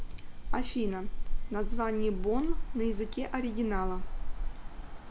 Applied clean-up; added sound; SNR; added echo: none; Motor vehicle (road); -4 dB; none.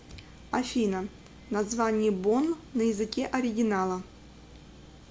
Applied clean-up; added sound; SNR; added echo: none; none; none; none.